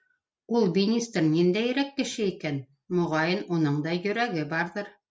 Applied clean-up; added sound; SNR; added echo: none; none; none; none.